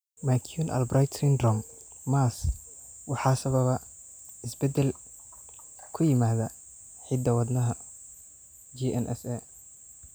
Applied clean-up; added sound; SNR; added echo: none; none; none; none.